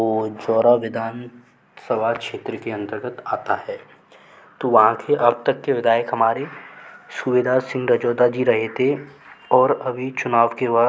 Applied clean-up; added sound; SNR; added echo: none; none; none; none.